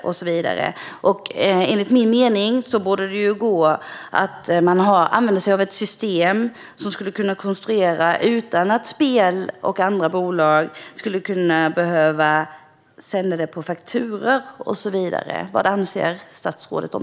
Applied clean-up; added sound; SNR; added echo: none; none; none; none.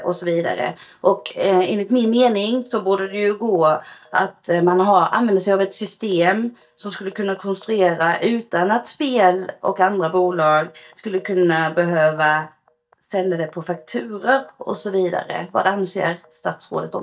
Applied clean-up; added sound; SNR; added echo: neural mask model DeepFilterNet 3.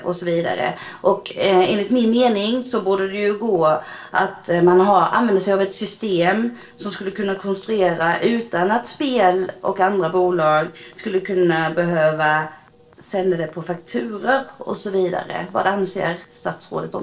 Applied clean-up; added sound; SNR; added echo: neural separator model SepFormer DNS4.